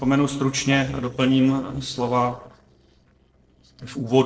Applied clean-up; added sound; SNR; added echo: neural separator model SepFormer DNS4.